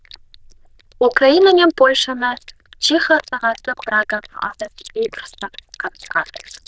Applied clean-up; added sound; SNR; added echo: neural diffusion model UNIVERSE++.